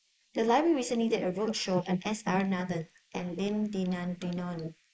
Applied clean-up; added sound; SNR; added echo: neural mask model Resemble Enhance denoiser.